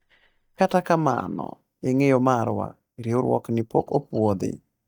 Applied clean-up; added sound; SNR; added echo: neural mask model DeepFilterNet 3.